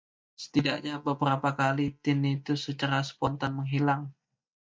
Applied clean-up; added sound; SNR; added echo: neural mask model DeepFilterNet 3.